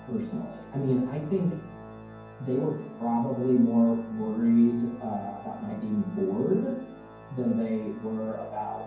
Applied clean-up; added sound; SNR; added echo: none; Organ; 17 dB; reverberation time 0.9 s.